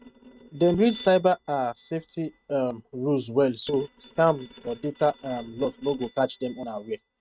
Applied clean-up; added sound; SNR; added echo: neural mask model RNNoise.